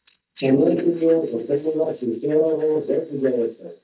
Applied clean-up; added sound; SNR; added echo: neural mask model DeepFilterNet 3.